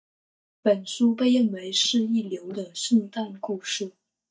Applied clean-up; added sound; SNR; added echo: neural mask model DeepFilterNet 3.